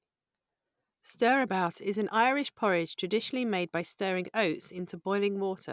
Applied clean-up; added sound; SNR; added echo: none; none; none; none.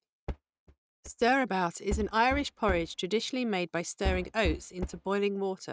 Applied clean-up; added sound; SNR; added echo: neural mask model RNNoise.